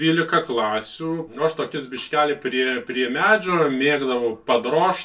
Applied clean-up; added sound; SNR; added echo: none; none; none; reverberation time 0.2 s.